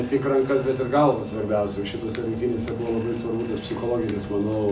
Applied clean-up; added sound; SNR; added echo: none; Telephone + Wind instrument, woodwind instrument; 16 dB; none.